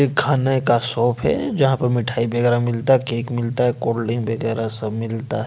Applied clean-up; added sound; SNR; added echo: none; none; none; none.